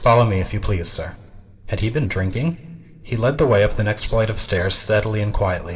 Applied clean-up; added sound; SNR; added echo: neural separator model SepFormer DNS4.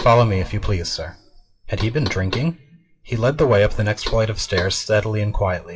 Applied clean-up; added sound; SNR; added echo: classical method WPE with log-MMSE.